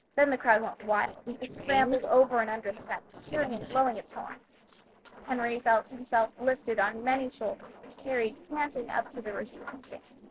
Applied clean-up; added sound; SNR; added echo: neural separator model SepFormer DNS4.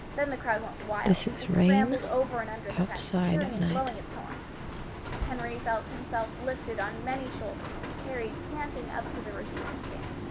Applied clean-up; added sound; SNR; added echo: none; Rain; -3 dB; none.